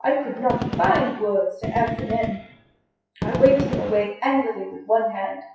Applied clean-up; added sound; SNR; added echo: classical method WPE with log-MMSE.